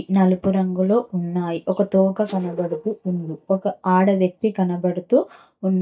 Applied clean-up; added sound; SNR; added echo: neural mask model DeepFilterNet 3.